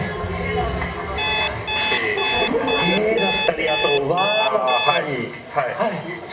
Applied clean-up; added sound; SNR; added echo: none; Alarm; 2 dB; reverberation time 1.2 s.